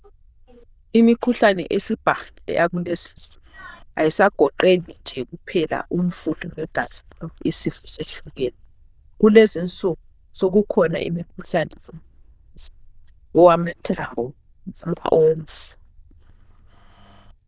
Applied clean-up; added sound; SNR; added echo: neural diffusion model UNIVERSE++.